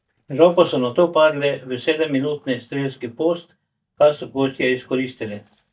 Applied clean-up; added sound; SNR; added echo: neural mask model DeepFilterNet 3.